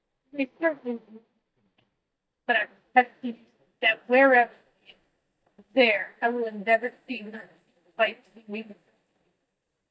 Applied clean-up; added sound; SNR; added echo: neural mask model DeepFilterNet 3.